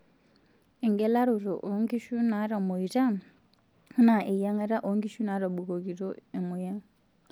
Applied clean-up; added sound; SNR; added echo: none; none; none; none.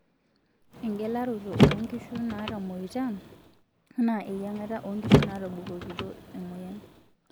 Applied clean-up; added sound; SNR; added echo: none; Car; -5 dB; none.